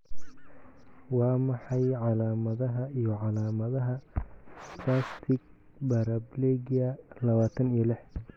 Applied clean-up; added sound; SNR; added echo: none; none; none; none.